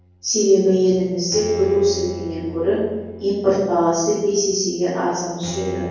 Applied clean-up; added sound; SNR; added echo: none; Bowed string instrument; 15 dB; reverberation time 1.3 s.